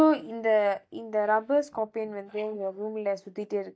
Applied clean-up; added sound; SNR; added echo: neural mask model DeepFilterNet 3.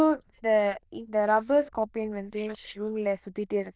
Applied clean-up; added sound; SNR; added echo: neural diffusion model UNIVERSE++.